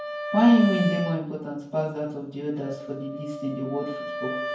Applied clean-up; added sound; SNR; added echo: none; Wind instrument, woodwind instrument; 8 dB; reverberation time 0.9 s.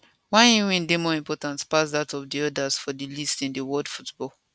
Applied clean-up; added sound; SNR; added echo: none; none; none; none.